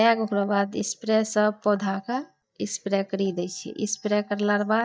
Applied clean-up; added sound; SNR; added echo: neural mask model DeepFilterNet 3.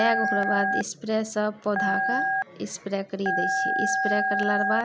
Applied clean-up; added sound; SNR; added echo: none; Telephone; -2 dB; none.